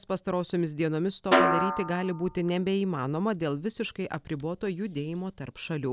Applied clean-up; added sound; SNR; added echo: none; Snare drum; -1 dB; none.